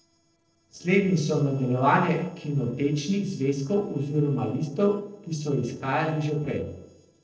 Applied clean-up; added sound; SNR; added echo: neural separator model SepFormer DNS4.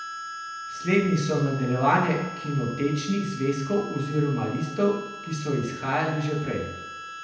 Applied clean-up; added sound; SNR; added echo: none; Harmonica; 12 dB; reverberation time 0.9 s.